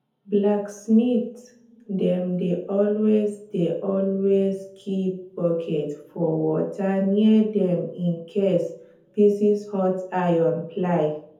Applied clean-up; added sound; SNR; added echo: none; none; none; reverberation time 0.6 s.